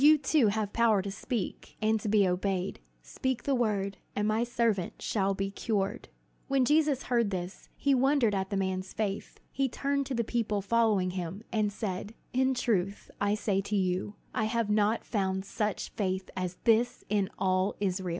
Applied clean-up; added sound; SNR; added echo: none; none; none; none.